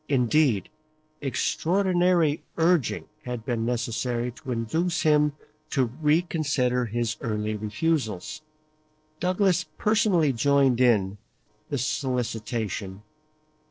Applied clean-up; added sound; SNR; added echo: neural separator model SepFormer DNS4.